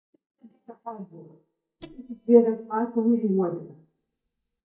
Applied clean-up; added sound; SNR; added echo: neural mask model DeepFilterNet 3.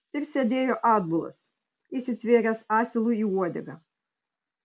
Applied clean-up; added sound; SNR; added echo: none; none; none; none.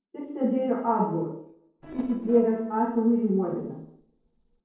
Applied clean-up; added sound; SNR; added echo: neural separator model SepFormer DNS4.